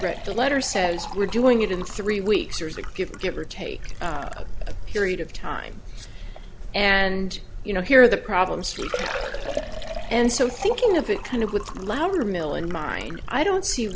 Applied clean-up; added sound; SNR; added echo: none; Liquid; 14 dB; none.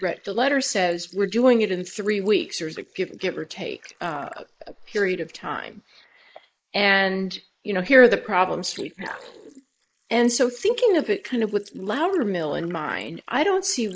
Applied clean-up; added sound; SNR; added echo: neural mask model Resemble Enhance denoiser.